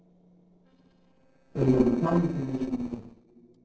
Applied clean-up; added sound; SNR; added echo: neural separator model SepFormer DNS4.